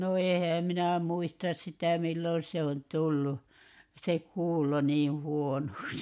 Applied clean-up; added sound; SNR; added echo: none; none; none; none.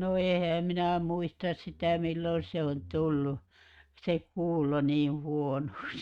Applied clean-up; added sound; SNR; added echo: neural mask model RNNoise.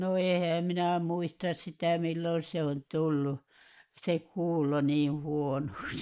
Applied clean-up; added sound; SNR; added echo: neural mask model Resemble Enhance denoiser.